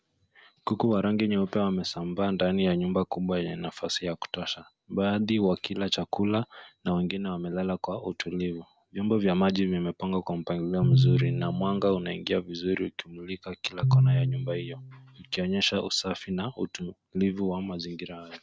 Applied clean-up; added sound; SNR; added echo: none; Piano; -2 dB; none.